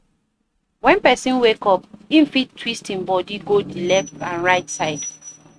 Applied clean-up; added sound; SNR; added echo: neural mask model RNNoise.